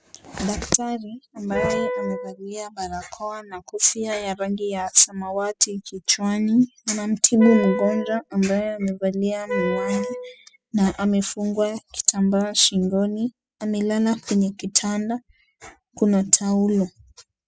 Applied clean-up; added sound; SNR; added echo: classical method spectral subtraction.